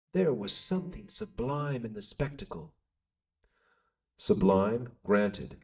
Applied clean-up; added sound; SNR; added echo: neural mask model DeepFilterNet 3.